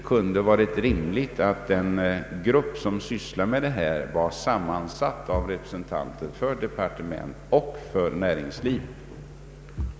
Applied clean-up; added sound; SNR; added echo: none; Bass drum / Thump, thud; 16 dB; none.